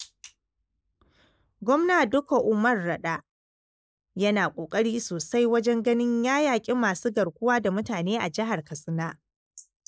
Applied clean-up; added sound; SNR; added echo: neural mask model Resemble Enhance denoiser.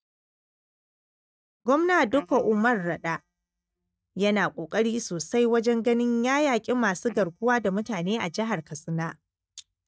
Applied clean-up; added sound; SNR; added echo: neural mask model DeepFilterNet 3.